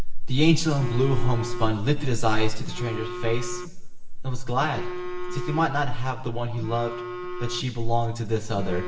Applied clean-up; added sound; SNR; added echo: none; Telephone; 14 dB; reverberation time 1.0 s.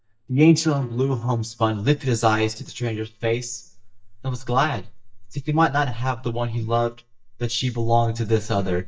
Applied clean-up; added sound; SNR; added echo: neural mask model DeepFilterNet 3.